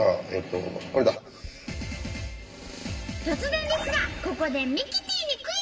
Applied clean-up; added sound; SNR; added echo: none; none; none; reverberation time 1.7 s.